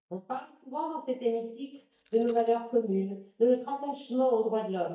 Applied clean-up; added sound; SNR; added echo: neural mask model DeepFilterNet 3.